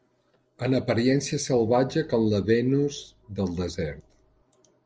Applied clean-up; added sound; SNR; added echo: neural separator model SepFormer DNS4.